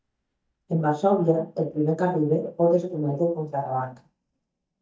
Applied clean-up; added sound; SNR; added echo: neural mask model DeepFilterNet 3.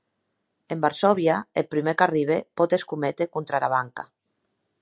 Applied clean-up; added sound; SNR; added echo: none; none; none; none.